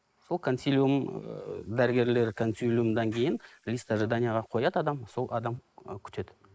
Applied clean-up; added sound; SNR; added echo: neural mask model Resemble Enhance denoiser.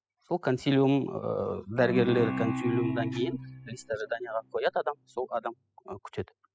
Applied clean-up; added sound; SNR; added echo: classical method spectral subtraction.